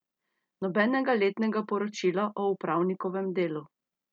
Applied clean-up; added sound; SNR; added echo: none; none; none; none.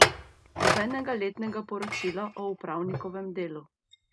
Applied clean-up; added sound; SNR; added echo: none; Chink, clink; -3 dB; none.